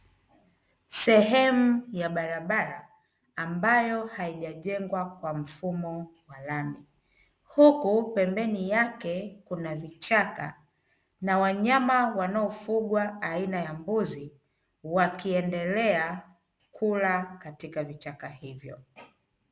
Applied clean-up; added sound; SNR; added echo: none; none; none; none.